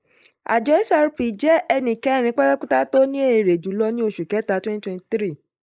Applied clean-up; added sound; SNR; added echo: neural mask model Resemble Enhance denoiser.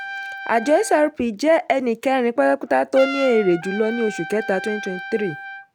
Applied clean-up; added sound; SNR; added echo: none; Trumpet; 13 dB; none.